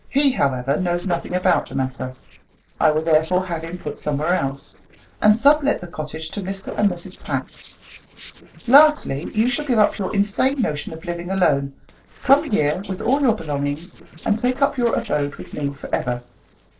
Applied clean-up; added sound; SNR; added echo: neural separator model SepFormer DNS4.